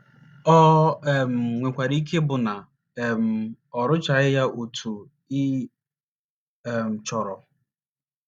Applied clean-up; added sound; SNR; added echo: none; none; none; none.